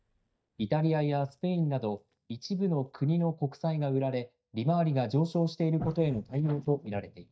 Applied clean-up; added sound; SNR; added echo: neural mask model DeepFilterNet 3.